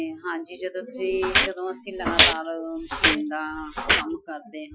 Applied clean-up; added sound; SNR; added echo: classical method Wiener filter.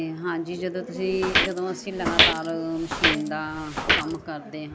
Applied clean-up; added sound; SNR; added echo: none; Walk, footsteps; -3 dB; none.